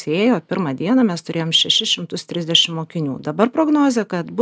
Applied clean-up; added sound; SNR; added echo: none; none; none; none.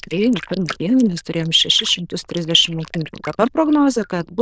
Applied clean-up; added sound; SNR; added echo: neural diffusion model UNIVERSE++.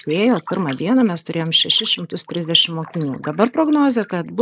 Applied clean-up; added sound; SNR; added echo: neural mask model Resemble Enhance denoiser.